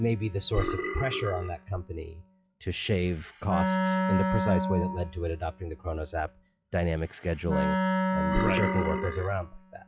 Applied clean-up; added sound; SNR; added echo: classical method log-MMSE.